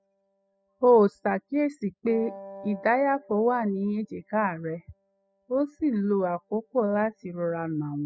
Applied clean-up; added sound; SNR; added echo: classical method spectral subtraction.